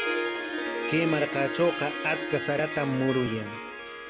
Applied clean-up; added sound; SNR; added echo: none; Harp; 4 dB; none.